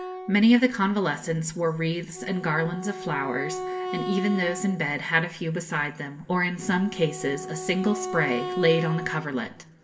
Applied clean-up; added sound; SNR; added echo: none; Wind instrument, woodwind instrument; 10 dB; reverberation time 1.4 s.